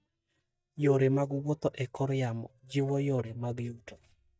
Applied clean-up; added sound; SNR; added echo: neural mask model DeepFilterNet 3.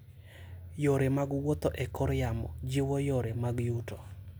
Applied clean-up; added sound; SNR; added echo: none; none; none; none.